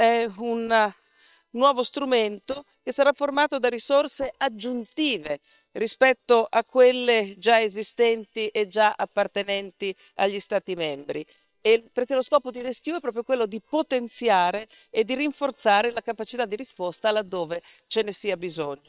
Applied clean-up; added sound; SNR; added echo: neural separator model SepFormer WHAM!.